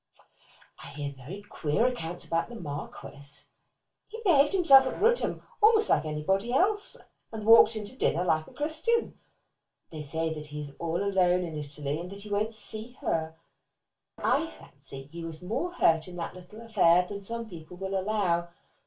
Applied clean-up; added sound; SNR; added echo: none; Piano; 12 dB; reverberation time 0.2 s.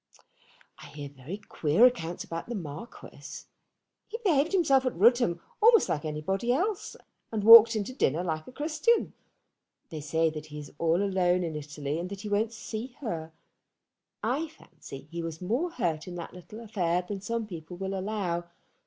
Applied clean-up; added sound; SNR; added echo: none; none; none; none.